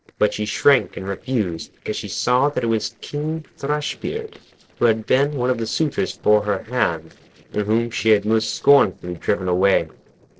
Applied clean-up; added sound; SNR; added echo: neural separator model SepFormer DNS4.